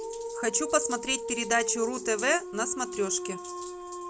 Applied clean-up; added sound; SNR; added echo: none; Dog; 7 dB; none.